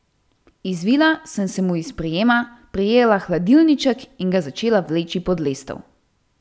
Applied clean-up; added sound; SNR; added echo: none; none; none; none.